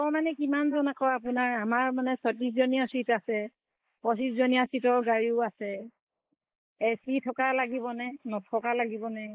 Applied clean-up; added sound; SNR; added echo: neural mask model Resemble Enhance denoiser.